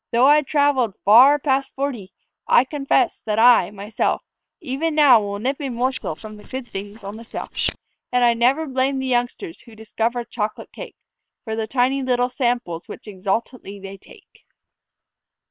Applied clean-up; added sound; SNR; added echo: neural separator model SepFormer WHAM!.